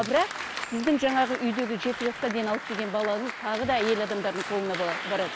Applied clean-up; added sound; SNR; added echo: none; Applause; 8 dB; none.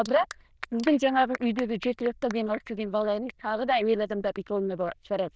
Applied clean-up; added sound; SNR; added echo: neural diffusion model UNIVERSE++.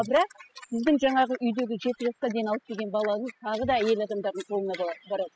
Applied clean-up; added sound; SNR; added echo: classical method spectral subtraction.